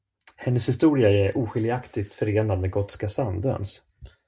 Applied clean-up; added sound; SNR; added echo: none; none; none; none.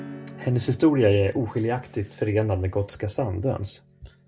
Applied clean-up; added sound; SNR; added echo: none; Acoustic guitar / Strum; 20 dB; none.